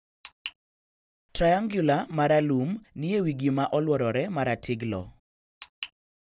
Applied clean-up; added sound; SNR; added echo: none; none; none; none.